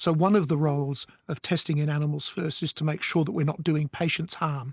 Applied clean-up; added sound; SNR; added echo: neural mask model Resemble Enhance denoiser.